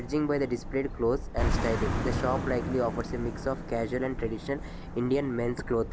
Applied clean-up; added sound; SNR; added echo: none; Car passing by; 3 dB; none.